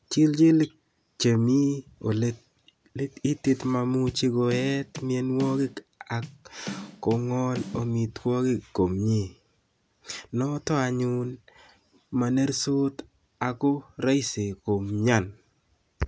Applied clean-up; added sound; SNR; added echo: none; Bass drum / Snare drum; 13 dB; none.